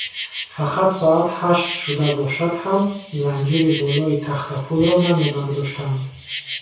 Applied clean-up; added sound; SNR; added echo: none; Insect; 13 dB; reverberation time 0.6 s.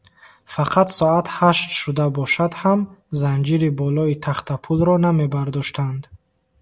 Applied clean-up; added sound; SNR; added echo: none; none; none; none.